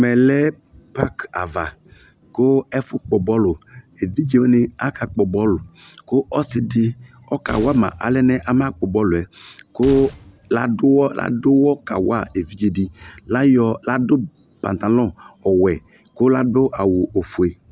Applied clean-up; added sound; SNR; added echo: none; Gunshot, gunfire; 17 dB; none.